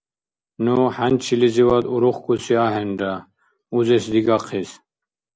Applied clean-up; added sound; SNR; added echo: none; none; none; none.